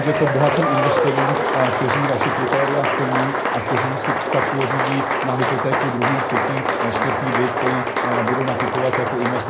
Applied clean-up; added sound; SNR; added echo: none; Applause; -3 dB; reverberation time 0.4 s.